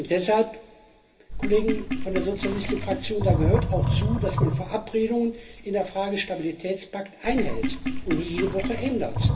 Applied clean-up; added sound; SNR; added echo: none; Sink (filling or washing); 1 dB; reverberation time 0.3 s.